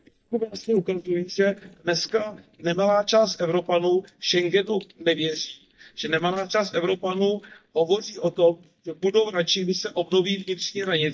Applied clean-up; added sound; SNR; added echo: neural mask model DeepFilterNet 3.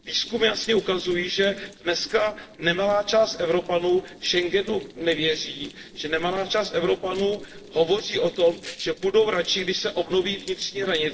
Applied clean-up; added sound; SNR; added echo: neural separator model SepFormer DNS4.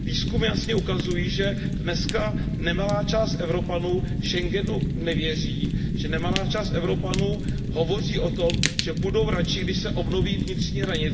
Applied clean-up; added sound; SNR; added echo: none; Fire; -3 dB; reverberation time 1.9 s.